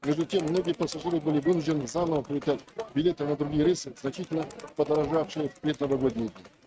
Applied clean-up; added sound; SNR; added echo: neural mask model RNNoise.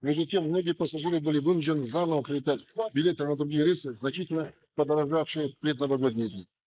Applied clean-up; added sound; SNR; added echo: neural mask model Resemble Enhance denoiser.